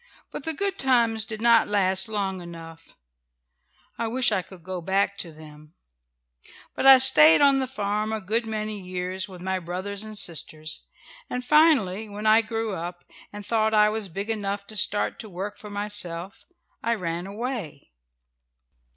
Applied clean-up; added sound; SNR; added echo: none; none; none; none.